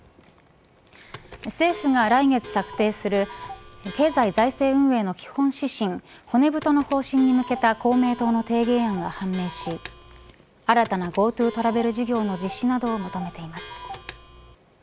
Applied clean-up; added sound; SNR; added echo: none; Clock; 16 dB; none.